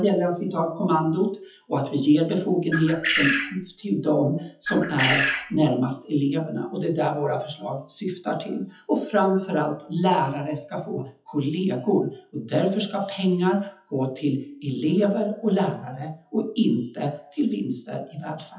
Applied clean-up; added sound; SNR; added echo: classical method WPE with log-MMSE.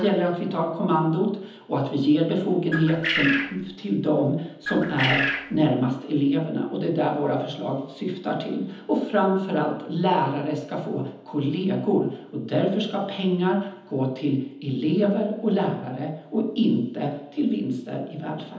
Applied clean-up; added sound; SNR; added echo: none; Bird; 3 dB; reverberation time 1.3 s.